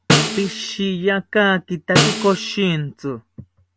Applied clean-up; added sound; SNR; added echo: none; Snare drum; 1 dB; none.